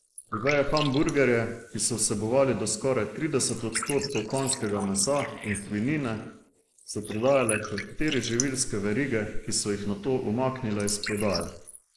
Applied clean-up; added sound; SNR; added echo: neural mask model Resemble Enhance denoiser.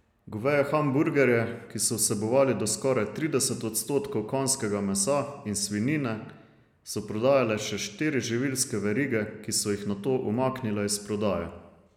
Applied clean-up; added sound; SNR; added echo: none; none; none; none.